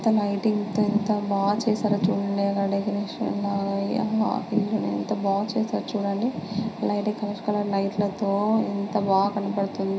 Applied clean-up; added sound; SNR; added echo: none; none; none; reverberation time 0.4 s.